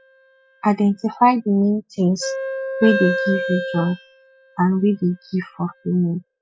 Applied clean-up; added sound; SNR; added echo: classical method spectral subtraction.